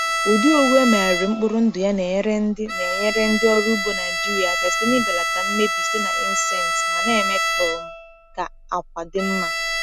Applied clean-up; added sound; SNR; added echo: none; Bowed string instrument; 1 dB; none.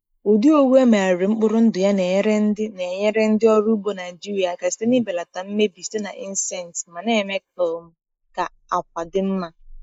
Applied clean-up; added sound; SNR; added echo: neural mask model Resemble Enhance denoiser.